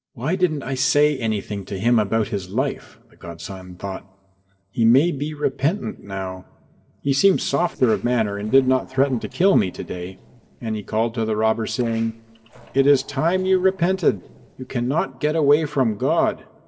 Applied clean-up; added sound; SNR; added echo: neural separator model SepFormer DNS4.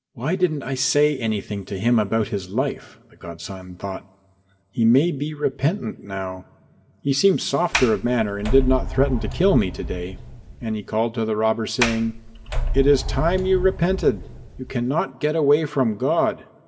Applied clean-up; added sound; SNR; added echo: none; Sliding door; 4 dB; reverberation time 0.5 s.